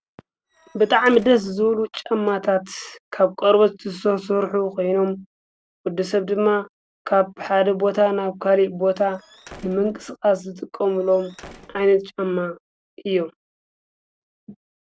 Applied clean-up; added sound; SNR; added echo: neural separator model SepFormer DNS4.